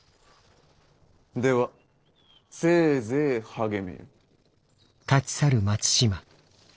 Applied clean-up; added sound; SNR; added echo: neural separator model SepFormer DNS4.